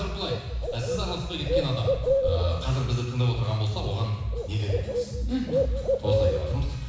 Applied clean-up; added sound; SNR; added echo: none; Bird; 2 dB; reverberation time 1.0 s.